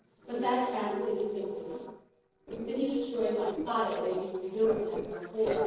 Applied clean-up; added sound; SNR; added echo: neural separator model SepFormer DNS4.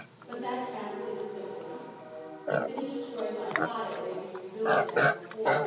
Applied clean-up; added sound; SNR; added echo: none; Livestock, farm animals, working animals; -5 dB; reverberation time 1.2 s.